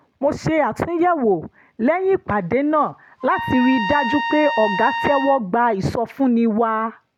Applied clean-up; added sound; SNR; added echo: none; Trumpet; 7 dB; none.